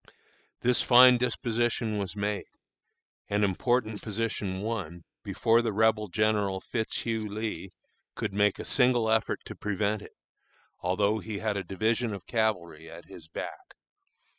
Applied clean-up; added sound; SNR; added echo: classical method spectral subtraction.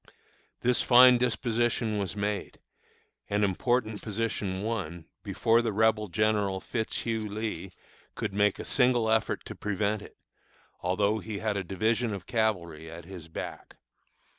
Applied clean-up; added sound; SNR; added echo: none; Rattle (instrument); 12 dB; none.